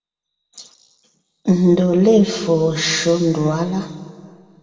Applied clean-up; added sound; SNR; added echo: none; none; none; reverberation time 1.9 s.